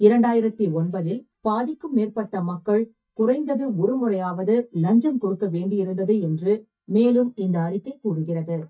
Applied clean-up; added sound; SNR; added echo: neural mask model DeepFilterNet 3.